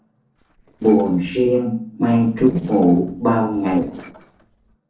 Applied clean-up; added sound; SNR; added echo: neural separator model SepFormer DNS4.